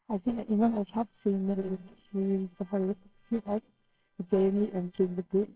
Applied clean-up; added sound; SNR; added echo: neural separator model SepFormer WHAMR!.